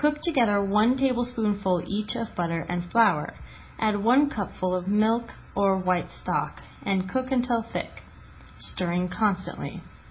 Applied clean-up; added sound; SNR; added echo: none; none; none; reverberation time 0.4 s.